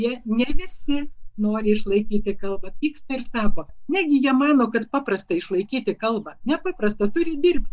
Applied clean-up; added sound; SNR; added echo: neural mask model DeepFilterNet 3.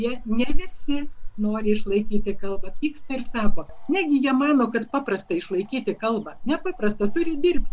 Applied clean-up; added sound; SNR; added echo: none; Cricket / Frog; -1 dB; none.